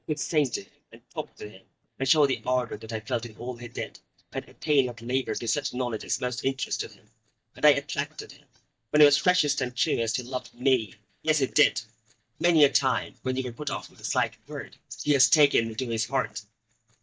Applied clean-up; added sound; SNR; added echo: neural mask model DeepFilterNet 3.